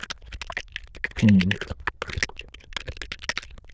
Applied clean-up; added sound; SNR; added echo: neural diffusion model UNIVERSE++.